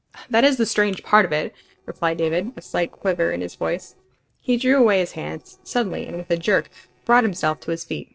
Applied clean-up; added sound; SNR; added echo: neural separator model SepFormer DNS4.